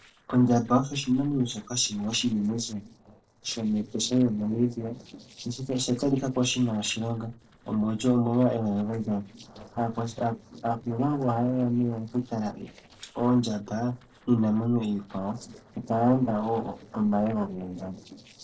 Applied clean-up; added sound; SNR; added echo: neural separator model SepFormer DNS4.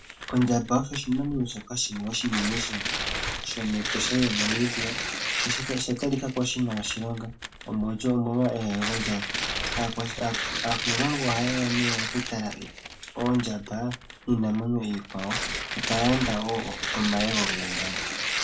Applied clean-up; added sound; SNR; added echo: none; Tearing; 4 dB; reverberation time 0.2 s.